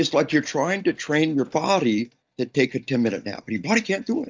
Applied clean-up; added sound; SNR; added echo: neural mask model DeepFilterNet 3.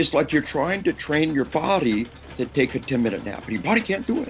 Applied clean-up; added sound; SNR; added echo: none; Engine / Mechanisms; 18 dB; none.